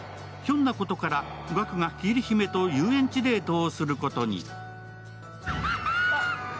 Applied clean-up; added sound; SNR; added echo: none; none; none; none.